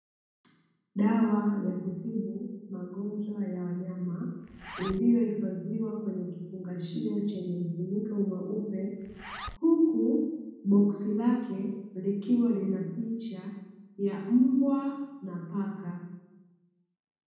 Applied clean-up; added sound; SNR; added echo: none; Zipper (clothing); 18 dB; reverberation time 1.2 s.